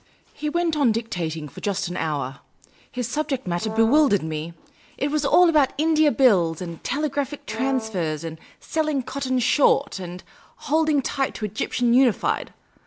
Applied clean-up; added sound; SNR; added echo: none; Brass instrument; 13 dB; none.